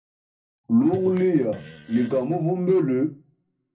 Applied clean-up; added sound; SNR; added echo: none; Fart; 18 dB; reverberation time 0.4 s.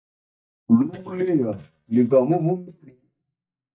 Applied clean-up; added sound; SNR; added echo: neural mask model DeepFilterNet 3.